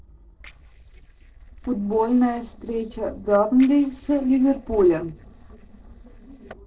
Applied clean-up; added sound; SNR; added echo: neural separator model SepFormer DNS4.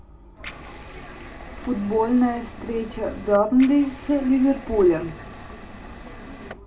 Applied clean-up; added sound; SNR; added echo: none; Liquid; 15 dB; reverberation time 0.2 s.